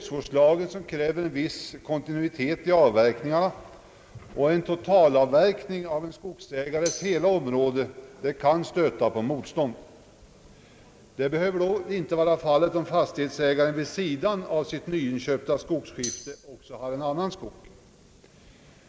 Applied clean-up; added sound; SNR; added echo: none; Tambourine; 11 dB; none.